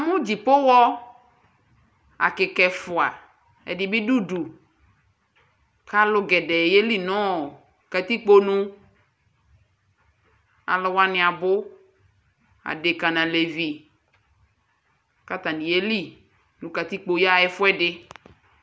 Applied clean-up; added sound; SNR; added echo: none; none; none; none.